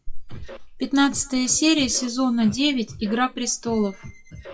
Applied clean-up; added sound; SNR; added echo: classical method WPE with log-MMSE.